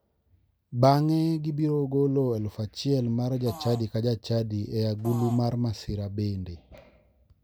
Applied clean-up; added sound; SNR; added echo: none; Fart; 15 dB; none.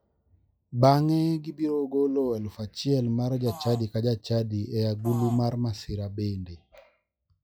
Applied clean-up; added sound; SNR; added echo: classical method log-MMSE.